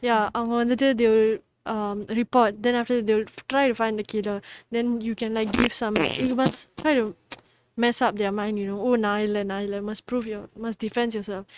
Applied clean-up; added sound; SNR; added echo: neural mask model RNNoise.